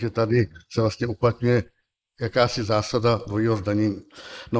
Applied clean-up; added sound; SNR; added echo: neural mask model Resemble Enhance denoiser.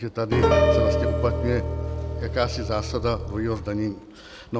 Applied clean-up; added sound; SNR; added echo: none; Piano; -4 dB; none.